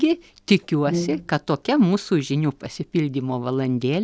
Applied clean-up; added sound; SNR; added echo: none; Brass instrument; 5 dB; none.